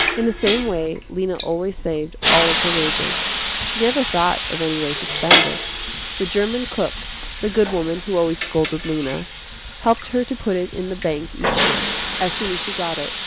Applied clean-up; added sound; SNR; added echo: none; Hiss; 1 dB; none.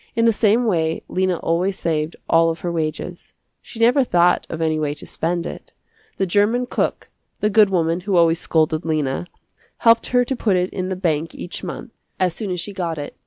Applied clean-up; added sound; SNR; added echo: none; none; none; none.